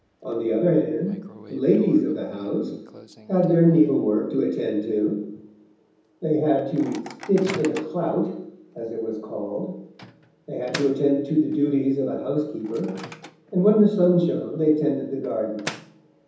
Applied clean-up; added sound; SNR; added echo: none; Microwave oven; 20 dB; reverberation time 0.9 s.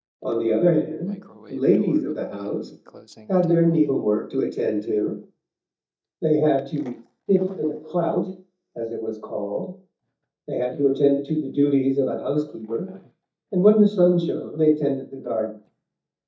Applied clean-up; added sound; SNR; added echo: neural mask model DeepFilterNet 3.